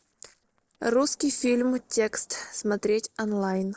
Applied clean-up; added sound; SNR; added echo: neural separator model SepFormer DNS4.